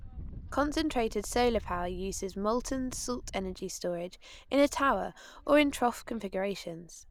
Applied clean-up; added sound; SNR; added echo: none; Wind; 14 dB; none.